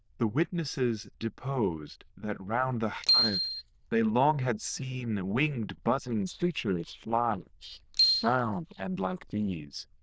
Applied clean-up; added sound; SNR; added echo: neural diffusion model UNIVERSE++.